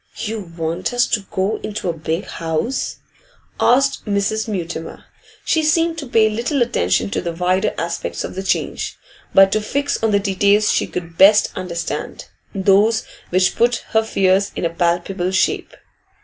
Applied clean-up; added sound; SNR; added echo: none; none; none; none.